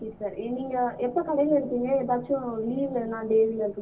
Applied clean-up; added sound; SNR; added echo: none; Race car, auto racing; 20 dB; reverberation time 0.4 s.